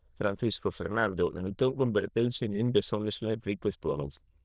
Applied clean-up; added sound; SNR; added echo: neural diffusion model UNIVERSE++.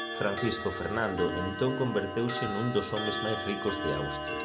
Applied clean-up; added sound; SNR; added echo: none; Clock; 4 dB; none.